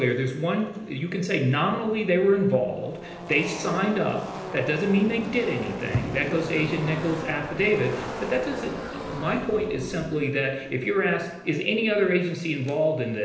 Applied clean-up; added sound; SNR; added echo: none; Car passing by / Race car, auto racing; 12 dB; reverberation time 0.9 s.